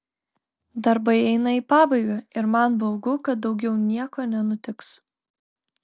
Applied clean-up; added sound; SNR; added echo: none; none; none; none.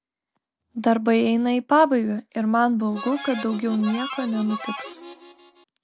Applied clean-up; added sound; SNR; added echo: none; Harmonica; 13 dB; none.